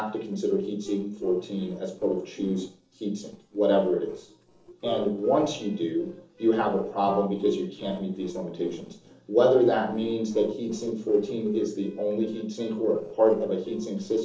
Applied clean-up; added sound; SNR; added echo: neural separator model SepFormer DNS4.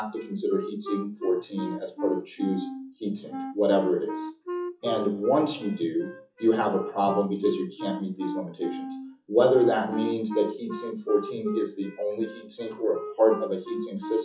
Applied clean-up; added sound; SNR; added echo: classical method WPE with log-MMSE.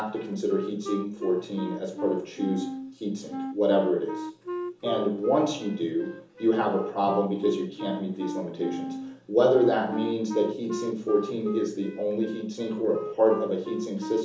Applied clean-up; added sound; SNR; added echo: none; Wind instrument, woodwind instrument; 9 dB; reverberation time 1.2 s.